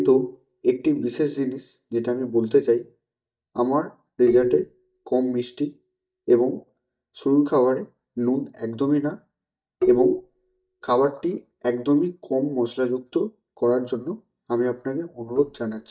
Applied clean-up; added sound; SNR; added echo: neural mask model DeepFilterNet 3.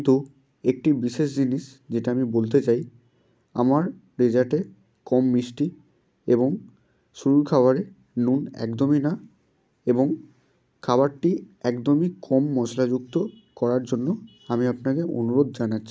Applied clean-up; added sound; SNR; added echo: none; none; none; none.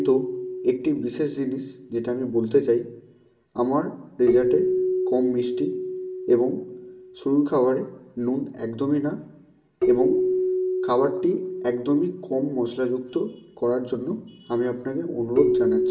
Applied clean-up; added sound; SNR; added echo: none; Keyboard (musical); 3 dB; reverberation time 0.6 s.